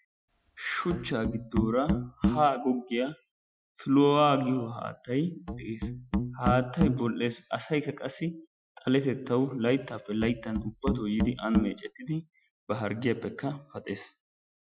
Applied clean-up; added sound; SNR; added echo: classical method Wiener filter.